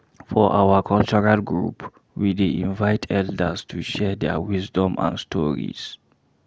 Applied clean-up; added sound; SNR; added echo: none; none; none; none.